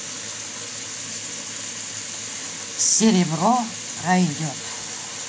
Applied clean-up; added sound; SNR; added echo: none; none; none; none.